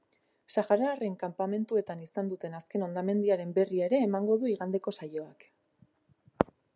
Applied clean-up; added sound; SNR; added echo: none; none; none; none.